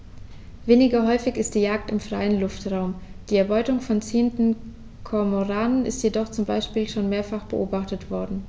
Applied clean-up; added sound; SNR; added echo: none; none; none; none.